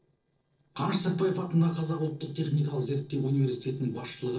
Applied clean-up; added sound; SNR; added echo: neural separator model SepFormer DNS4.